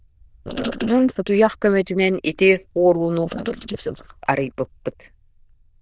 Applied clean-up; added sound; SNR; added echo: neural diffusion model UNIVERSE++.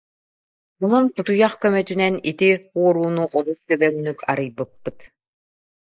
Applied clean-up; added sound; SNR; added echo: neural mask model Resemble Enhance denoiser.